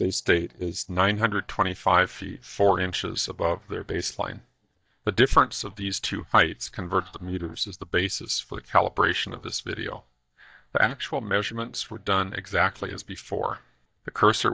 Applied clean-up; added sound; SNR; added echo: neural mask model DeepFilterNet 3.